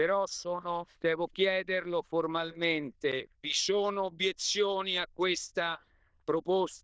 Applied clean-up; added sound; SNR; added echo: neural diffusion model UNIVERSE++.